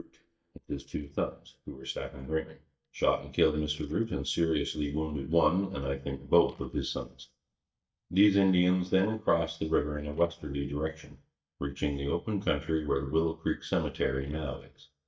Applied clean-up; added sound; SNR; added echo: neural mask model DeepFilterNet 3.